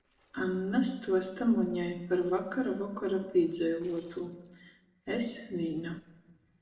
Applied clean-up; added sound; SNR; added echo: neural separator model SepFormer DNS4.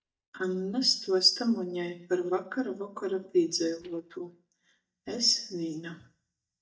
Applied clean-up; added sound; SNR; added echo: neural mask model DeepFilterNet 3.